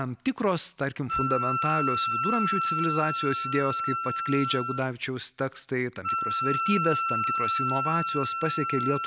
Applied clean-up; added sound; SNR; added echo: none; Wind instrument, woodwind instrument; 1 dB; none.